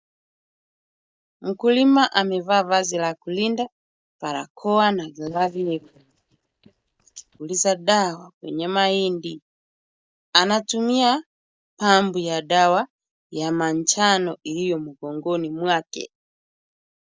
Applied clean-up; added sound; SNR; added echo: neural mask model DeepFilterNet 3.